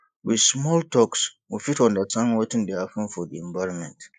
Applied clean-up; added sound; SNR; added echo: neural mask model Resemble Enhance denoiser.